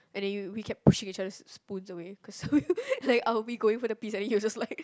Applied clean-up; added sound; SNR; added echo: none; none; none; none.